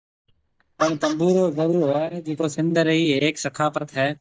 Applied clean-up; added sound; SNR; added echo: neural mask model DeepFilterNet 3.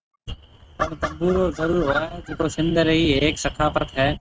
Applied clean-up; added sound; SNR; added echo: neural mask model RNNoise.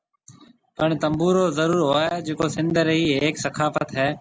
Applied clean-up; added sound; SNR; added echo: none; none; none; none.